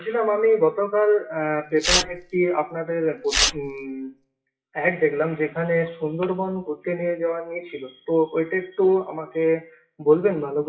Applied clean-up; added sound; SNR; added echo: classical method WPE with log-MMSE.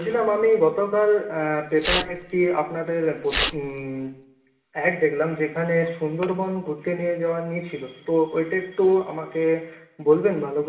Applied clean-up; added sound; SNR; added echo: none; Tearing; 4 dB; reverberation time 0.7 s.